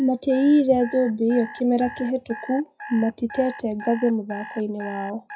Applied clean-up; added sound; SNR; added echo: classical method WPE with log-MMSE.